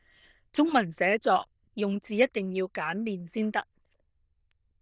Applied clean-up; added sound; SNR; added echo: neural diffusion model UNIVERSE++.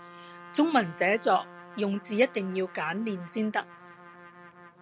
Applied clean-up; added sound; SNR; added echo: none; Trumpet; 18 dB; none.